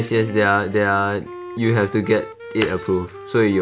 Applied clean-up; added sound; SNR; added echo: none; Wind instrument, woodwind instrument + Shatter; 14 dB; none.